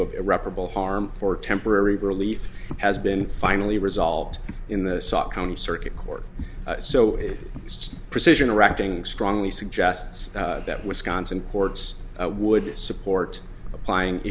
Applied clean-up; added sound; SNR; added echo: none; none; none; none.